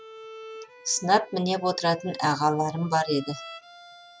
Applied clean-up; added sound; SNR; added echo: none; Bowed string instrument; 17 dB; none.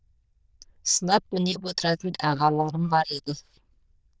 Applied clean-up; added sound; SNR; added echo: neural diffusion model UNIVERSE++.